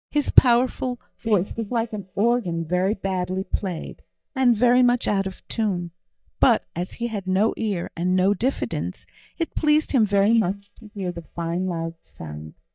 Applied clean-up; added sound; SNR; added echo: neural mask model DeepFilterNet 3.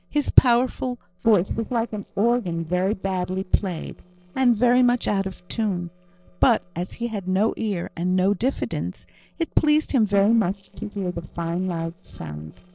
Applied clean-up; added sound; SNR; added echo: neural separator model SepFormer DNS4.